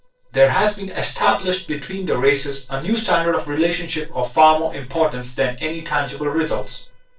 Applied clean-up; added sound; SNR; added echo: neural separator model SepFormer DNS4.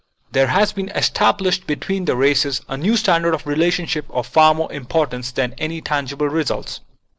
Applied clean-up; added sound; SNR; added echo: none; none; none; none.